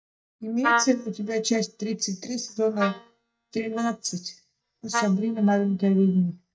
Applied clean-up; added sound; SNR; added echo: neural mask model DeepFilterNet 3.